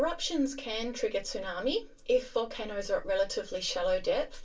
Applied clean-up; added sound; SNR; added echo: none; Buzz; 12 dB; reverberation time 0.2 s.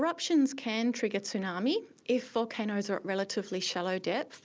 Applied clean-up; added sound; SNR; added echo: none; none; none; none.